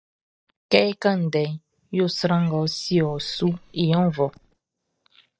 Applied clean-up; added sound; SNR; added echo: neural mask model DeepFilterNet 3.